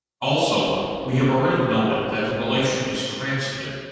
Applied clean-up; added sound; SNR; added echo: neural separator model SepFormer DNS4.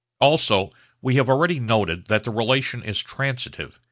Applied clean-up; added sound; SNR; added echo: none; none; none; none.